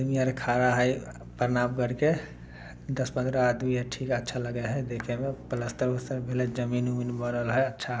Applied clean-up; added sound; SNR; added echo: none; Drill; 17 dB; none.